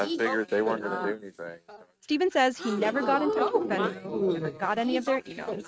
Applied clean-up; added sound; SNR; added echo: neural mask model RNNoise.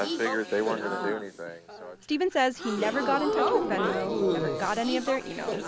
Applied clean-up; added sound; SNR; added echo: none; Crowd / Gasp; 1 dB; none.